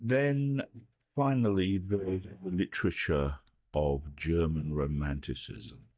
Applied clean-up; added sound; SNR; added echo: neural mask model DeepFilterNet 3.